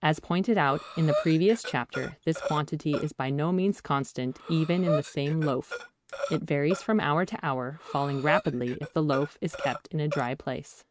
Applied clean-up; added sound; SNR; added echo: neural mask model RNNoise.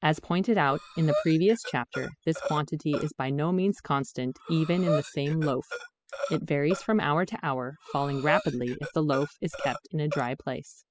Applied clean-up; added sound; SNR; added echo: classical method spectral subtraction.